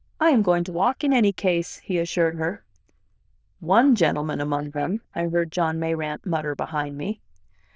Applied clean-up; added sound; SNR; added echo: neural diffusion model UNIVERSE++.